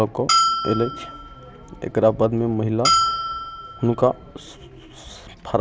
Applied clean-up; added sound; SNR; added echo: none; Bell; 1 dB; none.